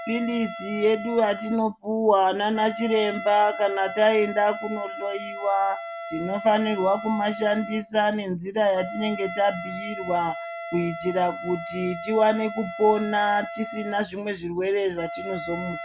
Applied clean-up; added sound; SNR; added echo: none; Wind instrument, woodwind instrument; 11 dB; none.